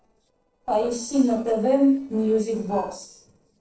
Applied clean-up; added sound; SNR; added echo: neural separator model SepFormer DNS4.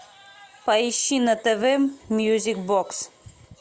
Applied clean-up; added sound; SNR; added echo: none; none; none; none.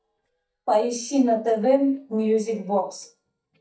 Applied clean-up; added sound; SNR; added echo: neural mask model DeepFilterNet 3.